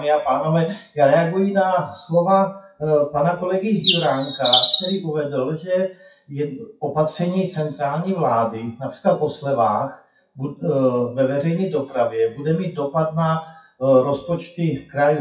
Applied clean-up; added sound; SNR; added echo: classical method WPE with log-MMSE.